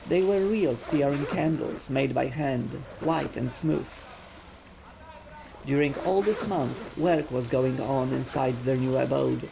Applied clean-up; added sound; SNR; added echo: none; Ocean / Boat, Water vehicle + Zipper (clothing); 13 dB; none.